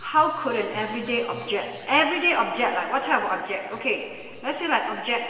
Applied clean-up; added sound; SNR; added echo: none; none; none; reverberation time 2.6 s.